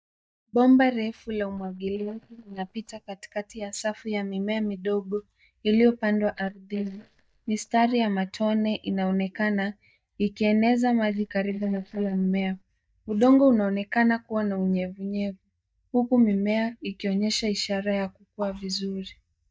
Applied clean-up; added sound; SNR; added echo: neural mask model DeepFilterNet 3.